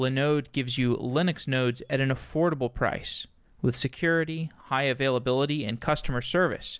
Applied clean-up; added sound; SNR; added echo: none; Alarm / Insect; 18 dB; none.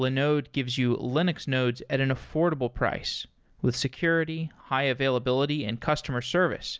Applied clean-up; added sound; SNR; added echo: none; none; none; none.